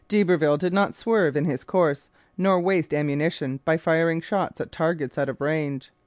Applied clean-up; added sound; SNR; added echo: none; none; none; none.